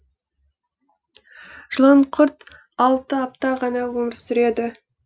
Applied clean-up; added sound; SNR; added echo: none; none; none; none.